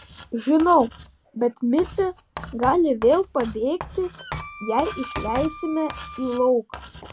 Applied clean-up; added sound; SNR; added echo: none; Writing + Wind instrument, woodwind instrument; 14 dB; none.